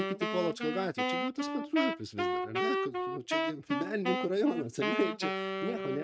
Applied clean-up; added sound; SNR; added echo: neural mask model RNNoise.